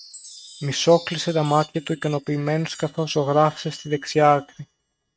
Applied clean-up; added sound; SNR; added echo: neural mask model RNNoise.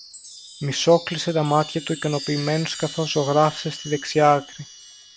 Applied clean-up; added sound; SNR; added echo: none; Chime; 15 dB; none.